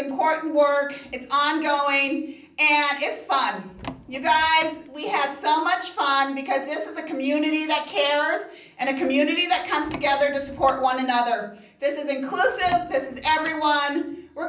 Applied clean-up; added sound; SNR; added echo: none; Door; 17 dB; reverberation time 0.6 s.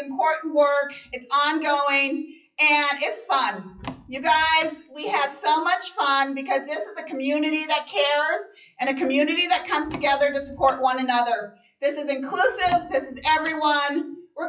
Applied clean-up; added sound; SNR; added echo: classical method WPE with log-MMSE.